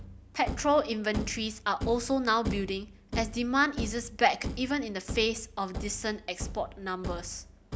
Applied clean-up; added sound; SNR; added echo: none; Thump, thud; 8 dB; none.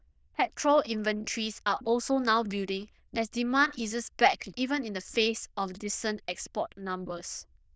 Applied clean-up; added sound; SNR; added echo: neural diffusion model UNIVERSE++.